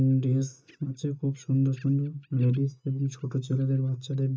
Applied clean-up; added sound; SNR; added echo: neural mask model DeepFilterNet 3.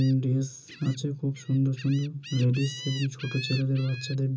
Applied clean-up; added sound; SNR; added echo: none; Gull, seagull; 16 dB; reverberation time 0.2 s.